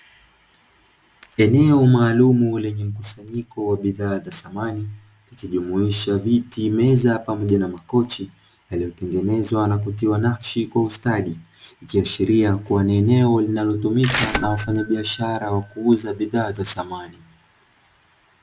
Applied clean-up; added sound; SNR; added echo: none; Bell / Mechanisms; 5 dB; none.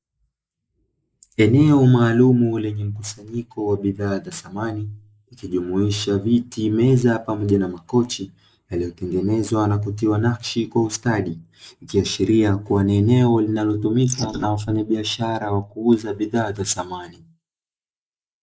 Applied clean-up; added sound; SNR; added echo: neural mask model Resemble Enhance denoiser.